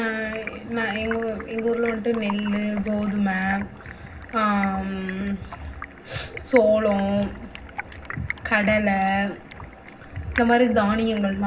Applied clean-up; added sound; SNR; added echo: none; Stream; 14 dB; reverberation time 0.4 s.